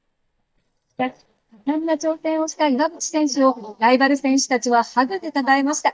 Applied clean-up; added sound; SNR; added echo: neural mask model DeepFilterNet 3.